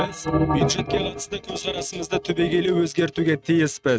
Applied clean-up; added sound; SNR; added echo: neural mask model RNNoise.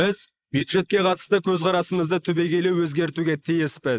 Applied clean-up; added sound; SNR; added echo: neural mask model Resemble Enhance denoiser.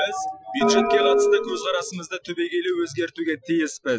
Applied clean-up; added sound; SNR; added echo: classical method Wiener filter.